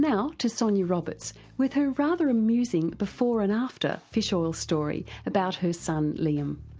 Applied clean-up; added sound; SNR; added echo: none; none; none; none.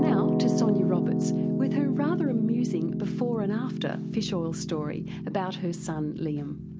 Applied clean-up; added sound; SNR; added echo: none; Piano; -2 dB; none.